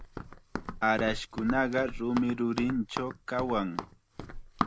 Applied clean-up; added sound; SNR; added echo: none; Run; 8 dB; none.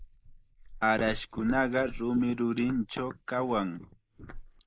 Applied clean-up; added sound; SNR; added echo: neural mask model Resemble Enhance denoiser.